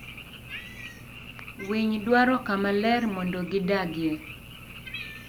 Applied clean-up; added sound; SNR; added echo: none; Cat + Frog; 13 dB; none.